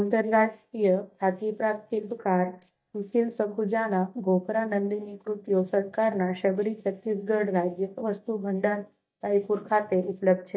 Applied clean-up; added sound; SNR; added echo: neural mask model DeepFilterNet 3.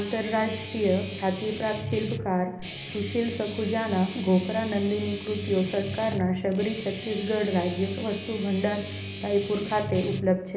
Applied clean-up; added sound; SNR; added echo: none; Guitar; 9 dB; reverberation time 1.0 s.